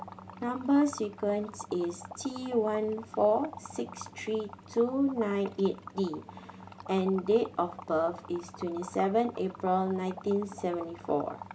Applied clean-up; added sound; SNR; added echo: none; Liquid; 16 dB; none.